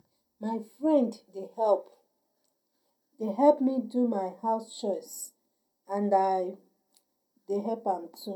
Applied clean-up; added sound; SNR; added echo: none; none; none; reverberation time 0.2 s.